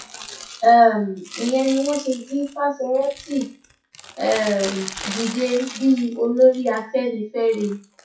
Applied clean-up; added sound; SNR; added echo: classical method WPE with log-MMSE.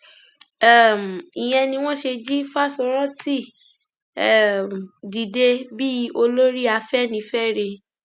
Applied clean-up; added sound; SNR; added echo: none; none; none; none.